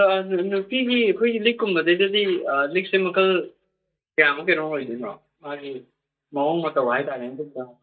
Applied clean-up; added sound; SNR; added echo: neural mask model DeepFilterNet 3.